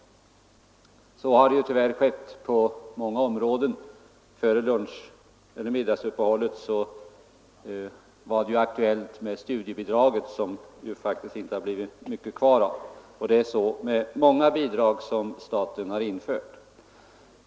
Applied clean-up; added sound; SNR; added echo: none; none; none; none.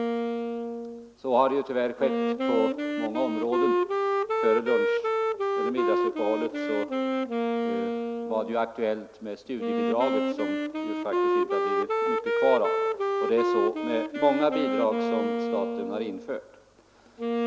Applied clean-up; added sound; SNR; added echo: none; Wind instrument, woodwind instrument; -2 dB; none.